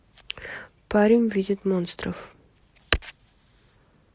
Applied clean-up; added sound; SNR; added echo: none; none; none; none.